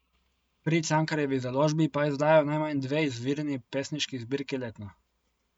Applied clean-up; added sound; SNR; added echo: none; none; none; none.